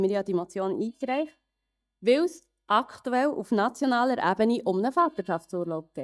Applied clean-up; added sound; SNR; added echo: neural mask model DeepFilterNet 3.